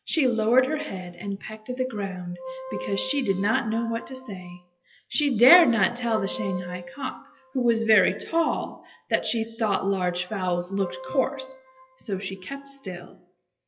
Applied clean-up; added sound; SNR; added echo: classical method WPE with log-MMSE.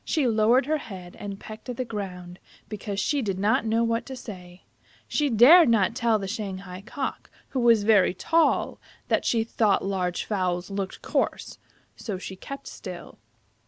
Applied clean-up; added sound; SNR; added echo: none; none; none; none.